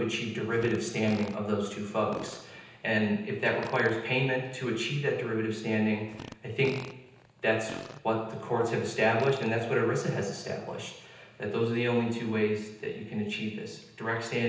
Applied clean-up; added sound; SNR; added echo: none; Fart; 18 dB; reverberation time 0.9 s.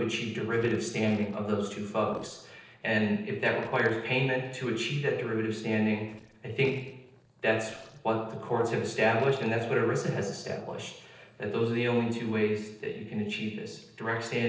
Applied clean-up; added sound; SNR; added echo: neural separator model SepFormer DNS4.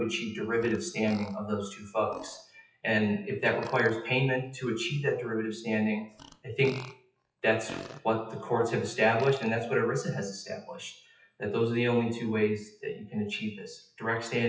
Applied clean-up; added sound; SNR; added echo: classical method WPE with log-MMSE.